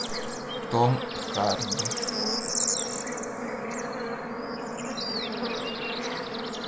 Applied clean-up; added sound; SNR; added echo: none; Bird / Insect / Frog; -3 dB; none.